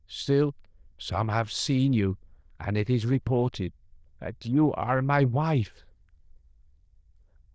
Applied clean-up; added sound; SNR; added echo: neural diffusion model UNIVERSE++.